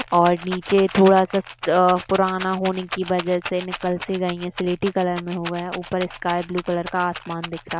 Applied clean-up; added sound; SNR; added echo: none; Rattle; 13 dB; none.